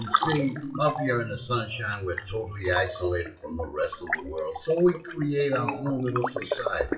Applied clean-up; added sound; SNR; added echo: classical method WPE with log-MMSE.